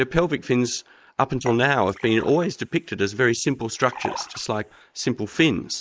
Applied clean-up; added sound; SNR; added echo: neural mask model Resemble Enhance denoiser.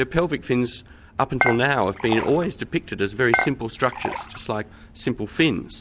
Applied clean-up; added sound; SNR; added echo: none; Dishes, pots, and pans / Chink, clink; 5 dB; none.